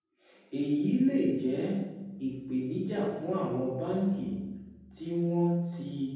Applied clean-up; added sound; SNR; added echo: none; none; none; reverberation time 1.3 s.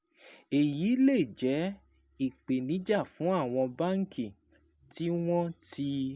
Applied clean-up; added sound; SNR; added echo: none; none; none; none.